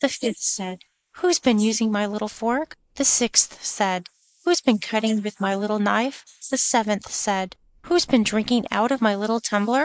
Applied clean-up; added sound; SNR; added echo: neural mask model Resemble Enhance denoiser.